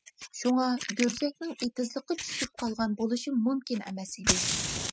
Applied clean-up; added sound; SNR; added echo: classical method spectral subtraction.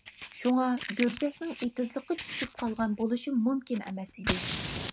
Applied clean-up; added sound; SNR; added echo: none; Fire; 5 dB; none.